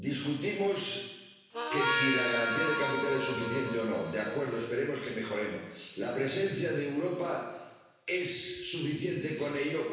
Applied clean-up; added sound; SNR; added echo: none; Harmonica; 1 dB; reverberation time 1.1 s.